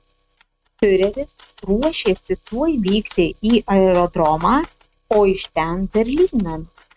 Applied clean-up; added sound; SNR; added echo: neural mask model RNNoise.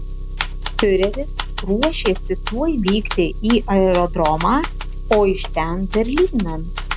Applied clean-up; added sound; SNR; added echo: none; Engine + Typewriter; 5 dB; none.